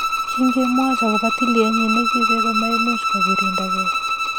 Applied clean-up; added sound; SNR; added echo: none; Bowed string instrument; -2 dB; none.